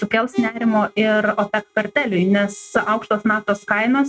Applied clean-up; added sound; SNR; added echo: neural mask model RNNoise.